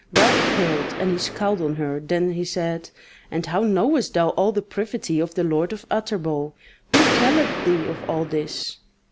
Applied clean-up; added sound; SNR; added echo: none; Gunshot, gunfire; 0 dB; none.